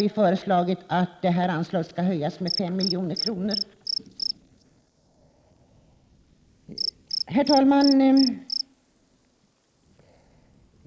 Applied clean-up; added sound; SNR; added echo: neural mask model Resemble Enhance denoiser.